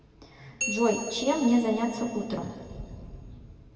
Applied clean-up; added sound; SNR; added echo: none; Bell; 10 dB; reverberation time 2.1 s.